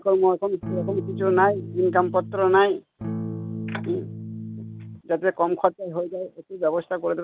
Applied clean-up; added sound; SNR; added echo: none; Electric guitar / Strum; 8 dB; none.